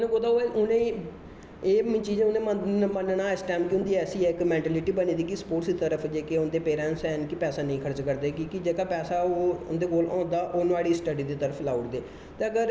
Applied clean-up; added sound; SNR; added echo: none; none; none; none.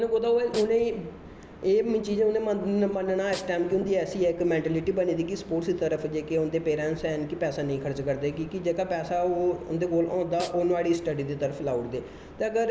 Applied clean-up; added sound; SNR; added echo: none; Snare drum; 19 dB; none.